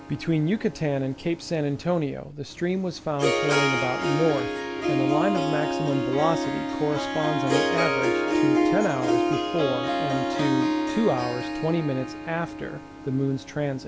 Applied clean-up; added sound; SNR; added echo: none; Harp; 0 dB; none.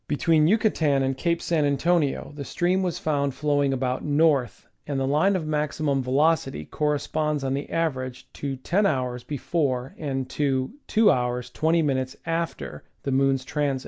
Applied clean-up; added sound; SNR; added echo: none; none; none; none.